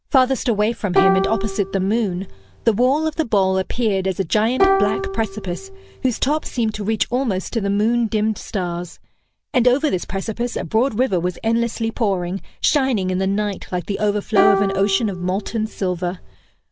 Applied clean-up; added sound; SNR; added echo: none; Plucked string instrument; 3 dB; none.